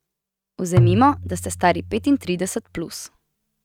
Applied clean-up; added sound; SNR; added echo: neural mask model RNNoise.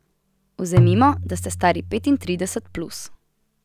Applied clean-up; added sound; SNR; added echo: none; Tabla; 1 dB; none.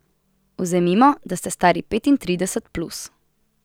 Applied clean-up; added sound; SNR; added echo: none; none; none; none.